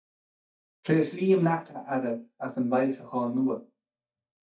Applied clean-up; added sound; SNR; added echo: neural mask model DeepFilterNet 3.